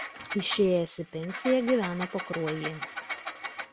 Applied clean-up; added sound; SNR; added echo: none; Engine; 9 dB; none.